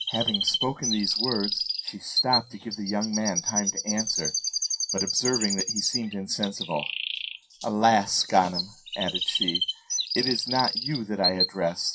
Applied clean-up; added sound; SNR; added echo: classical method WPE with log-MMSE.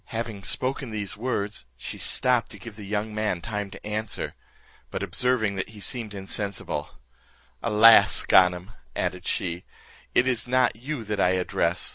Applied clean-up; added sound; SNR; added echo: none; none; none; none.